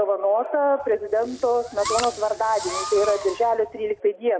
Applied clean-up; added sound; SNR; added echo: none; Fireworks; 11 dB; none.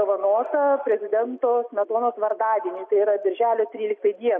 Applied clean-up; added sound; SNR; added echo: none; none; none; none.